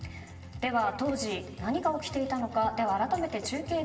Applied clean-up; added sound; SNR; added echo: none; none; none; reverberation time 2.4 s.